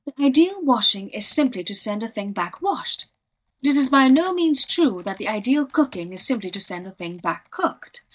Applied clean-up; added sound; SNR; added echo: neural mask model DeepFilterNet 3.